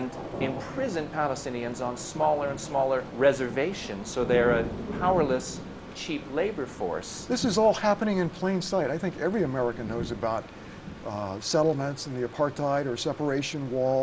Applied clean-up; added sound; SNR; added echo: none; Thunder / Rain; 11 dB; none.